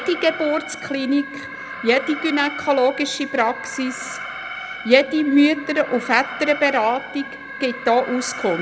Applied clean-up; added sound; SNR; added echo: none; Alarm; 11 dB; none.